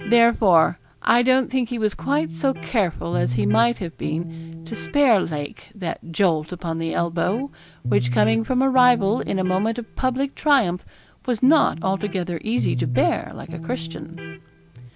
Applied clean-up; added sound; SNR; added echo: none; Electric guitar; 10 dB; none.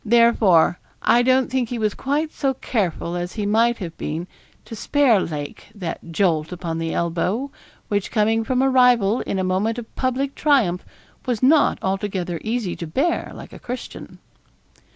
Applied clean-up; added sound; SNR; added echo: none; none; none; none.